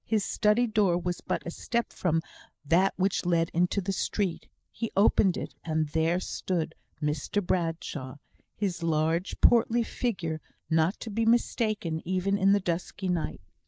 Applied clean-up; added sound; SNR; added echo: neural mask model Resemble Enhance denoiser.